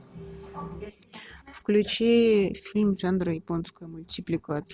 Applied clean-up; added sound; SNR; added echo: none; none; none; none.